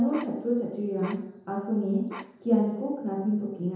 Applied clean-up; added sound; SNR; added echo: none; Bark; 17 dB; reverberation time 0.9 s.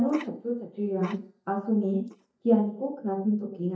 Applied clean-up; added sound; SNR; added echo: neural mask model DeepFilterNet 3.